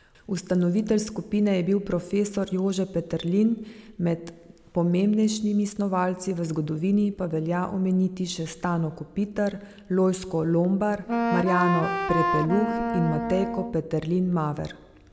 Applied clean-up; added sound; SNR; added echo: none; Wind instrument, woodwind instrument; 1 dB; none.